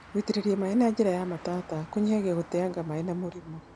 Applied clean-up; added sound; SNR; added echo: none; Motor vehicle (road); 20 dB; none.